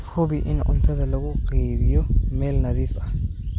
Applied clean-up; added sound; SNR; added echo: none; none; none; none.